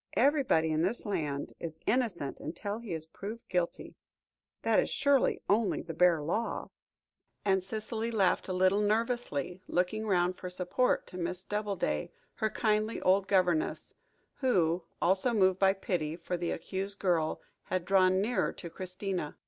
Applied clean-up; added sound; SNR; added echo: none; none; none; none.